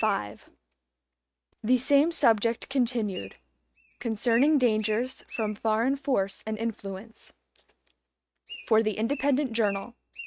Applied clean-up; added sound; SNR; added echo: neural mask model RNNoise.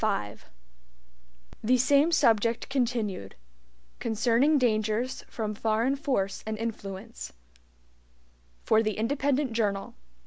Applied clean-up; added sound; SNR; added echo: none; none; none; none.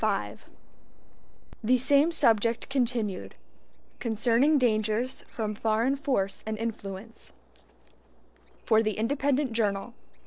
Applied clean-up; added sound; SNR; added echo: neural separator model SepFormer DNS4.